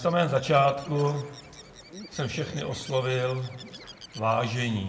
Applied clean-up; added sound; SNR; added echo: none; Bird; 18 dB; reverberation time 0.6 s.